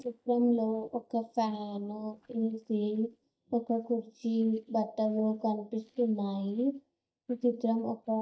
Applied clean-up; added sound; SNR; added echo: neural mask model DeepFilterNet 3.